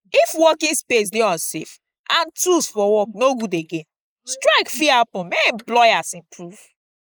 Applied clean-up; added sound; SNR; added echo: neural mask model Resemble Enhance denoiser.